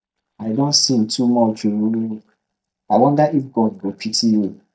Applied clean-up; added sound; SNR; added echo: neural mask model DeepFilterNet 3.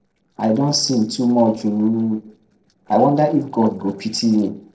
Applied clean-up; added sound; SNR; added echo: neural separator model SepFormer DNS4.